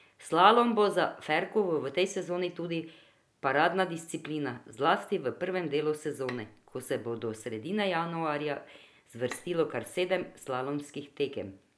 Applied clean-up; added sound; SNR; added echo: none; Bowed string instrument; 20 dB; none.